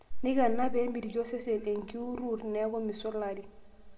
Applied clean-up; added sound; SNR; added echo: none; none; none; reverberation time 1.5 s.